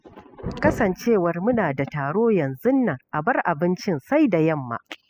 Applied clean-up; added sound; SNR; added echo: classical method spectral subtraction.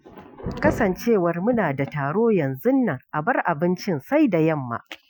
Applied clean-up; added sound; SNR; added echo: classical method Wiener filter.